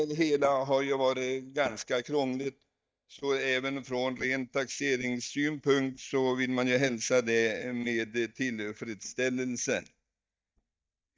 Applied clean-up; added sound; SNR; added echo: neural mask model DeepFilterNet 3.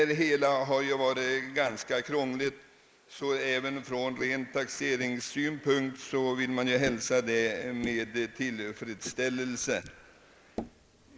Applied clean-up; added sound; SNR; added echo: neural mask model Resemble Enhance denoiser.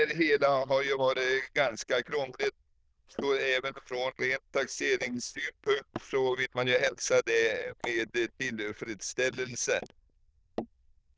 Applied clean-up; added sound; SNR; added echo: neural diffusion model UNIVERSE++.